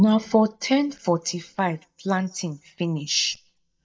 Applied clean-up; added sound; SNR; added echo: neural mask model DeepFilterNet 3.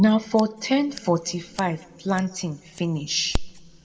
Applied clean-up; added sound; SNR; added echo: none; Scissors; 11 dB; reverberation time 1.9 s.